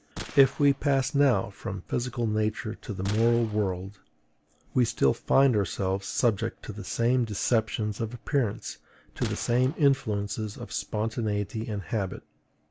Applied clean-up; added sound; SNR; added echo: none; Gunshot, gunfire; 17 dB; none.